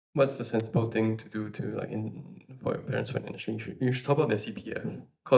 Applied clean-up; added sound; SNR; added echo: neural mask model DeepFilterNet 3.